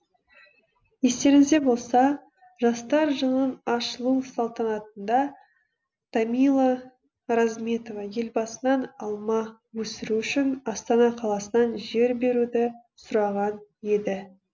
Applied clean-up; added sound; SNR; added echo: none; none; none; none.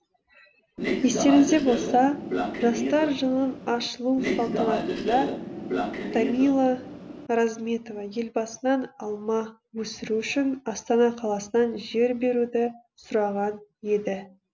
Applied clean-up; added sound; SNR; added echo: none; Train; 4 dB; none.